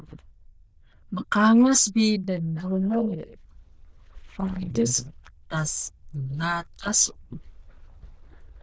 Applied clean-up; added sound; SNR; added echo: neural diffusion model UNIVERSE++.